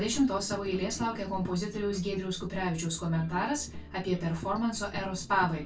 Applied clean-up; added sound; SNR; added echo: none; Tambourine; 17 dB; reverberation time 0.2 s.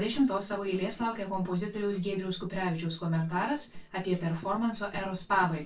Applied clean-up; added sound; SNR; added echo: neural separator model SepFormer DNS4.